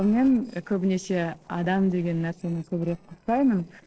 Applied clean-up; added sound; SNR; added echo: neural separator model SepFormer DNS4.